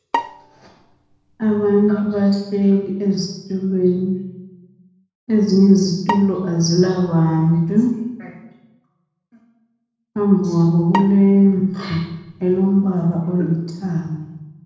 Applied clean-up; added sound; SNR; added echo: none; Bowed string instrument; 12 dB; reverberation time 1.0 s.